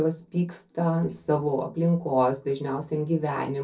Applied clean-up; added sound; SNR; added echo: neural separator model SepFormer DNS4.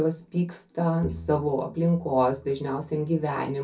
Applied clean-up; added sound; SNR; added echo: none; Bowed string instrument; 18 dB; reverberation time 0.3 s.